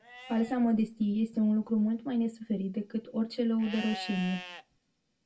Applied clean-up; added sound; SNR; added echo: none; Livestock, farm animals, working animals; 17 dB; reverberation time 0.2 s.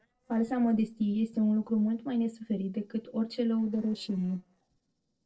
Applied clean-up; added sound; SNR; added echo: neural separator model SepFormer DNS4.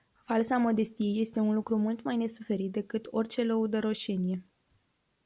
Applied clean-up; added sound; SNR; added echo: none; none; none; none.